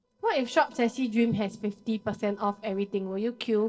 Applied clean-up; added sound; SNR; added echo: neural separator model SepFormer DNS4.